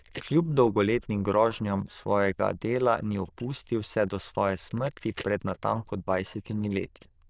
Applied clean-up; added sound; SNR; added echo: neural diffusion model UNIVERSE++.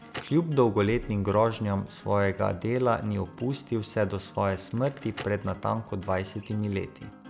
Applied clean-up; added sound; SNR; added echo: none; Acoustic guitar + Crackle; 19 dB; none.